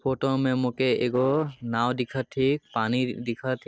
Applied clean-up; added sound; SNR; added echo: neural separator model SepFormer DNS4.